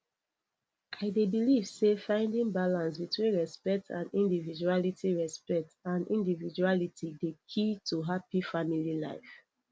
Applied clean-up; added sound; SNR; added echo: none; none; none; none.